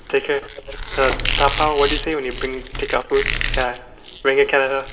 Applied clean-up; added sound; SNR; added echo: none; Squeak; 5 dB; reverberation time 0.7 s.